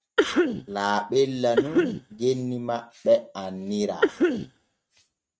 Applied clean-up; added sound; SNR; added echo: neural mask model RNNoise.